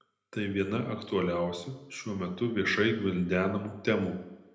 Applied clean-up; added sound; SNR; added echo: none; none; none; reverberation time 0.8 s.